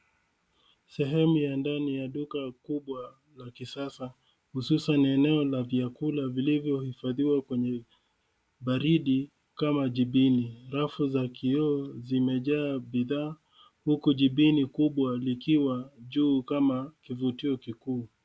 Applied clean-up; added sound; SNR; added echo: none; none; none; none.